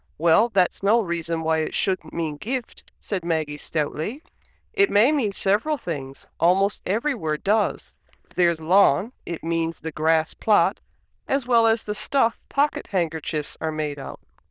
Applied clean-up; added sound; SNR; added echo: neural diffusion model UNIVERSE++.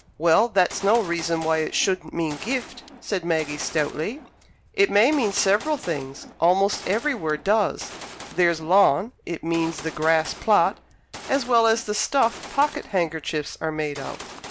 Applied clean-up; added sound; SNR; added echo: none; Gunshot, gunfire; 17 dB; none.